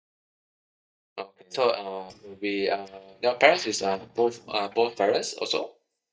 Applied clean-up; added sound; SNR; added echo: neural mask model DeepFilterNet 3.